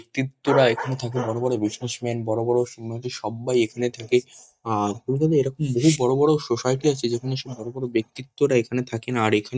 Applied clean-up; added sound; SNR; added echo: neural mask model DeepFilterNet 3.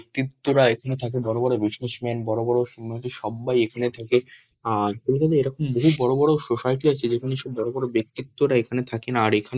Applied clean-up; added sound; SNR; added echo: neural mask model Resemble Enhance denoiser.